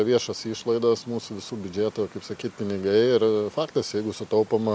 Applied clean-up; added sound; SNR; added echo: none; none; none; none.